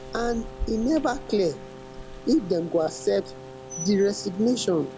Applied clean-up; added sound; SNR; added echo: none; Brass instrument + Rain; 12 dB; none.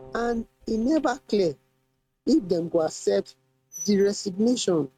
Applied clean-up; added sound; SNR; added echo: neural mask model RNNoise.